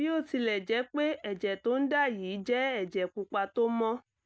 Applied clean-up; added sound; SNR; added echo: none; none; none; none.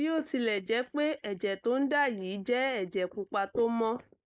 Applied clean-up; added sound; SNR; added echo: neural mask model Resemble Enhance denoiser.